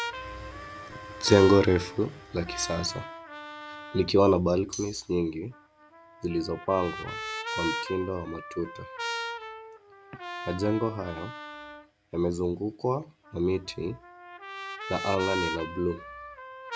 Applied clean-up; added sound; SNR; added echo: none; Tambourine + Trumpet; 10 dB; none.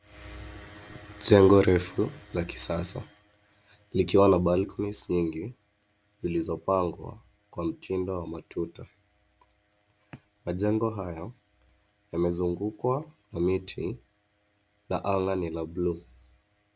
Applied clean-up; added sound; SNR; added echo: none; none; none; none.